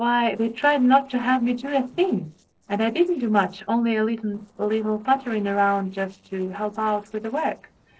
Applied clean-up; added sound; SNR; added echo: neural separator model SepFormer DNS4.